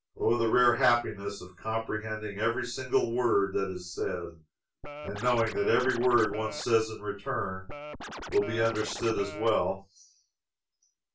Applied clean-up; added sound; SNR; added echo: none; Scratching (performance technique); 10 dB; reverberation time 0.2 s.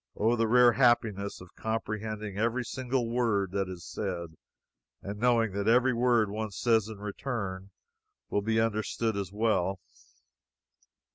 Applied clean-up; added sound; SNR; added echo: none; none; none; none.